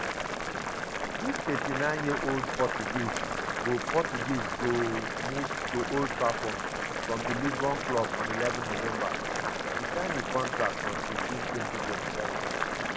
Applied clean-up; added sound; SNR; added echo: none; Boiling; -1 dB; none.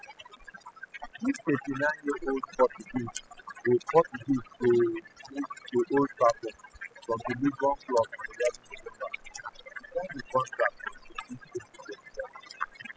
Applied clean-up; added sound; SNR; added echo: classical method spectral subtraction.